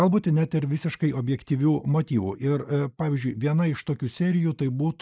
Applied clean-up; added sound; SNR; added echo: neural mask model Resemble Enhance denoiser.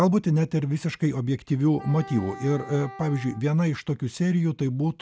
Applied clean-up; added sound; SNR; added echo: none; Wind instrument, woodwind instrument; 18 dB; none.